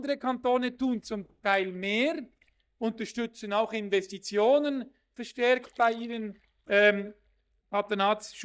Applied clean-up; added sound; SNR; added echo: neural mask model DeepFilterNet 3.